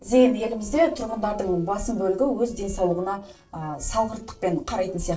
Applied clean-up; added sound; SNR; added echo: neural separator model SepFormer DNS4.